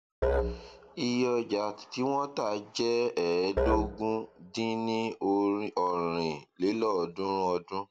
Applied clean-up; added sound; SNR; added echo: none; Musical instrument; 5 dB; none.